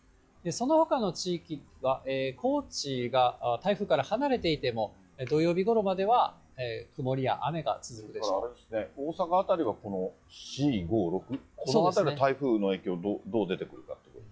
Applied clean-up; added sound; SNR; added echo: classical method log-MMSE.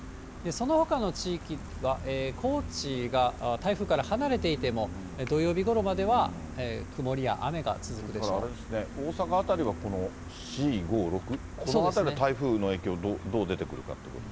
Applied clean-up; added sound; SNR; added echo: none; Gull, seagull; 11 dB; none.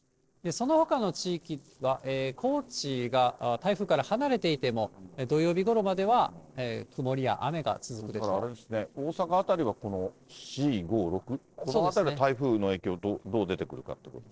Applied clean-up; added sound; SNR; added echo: neural separator model SepFormer DNS4.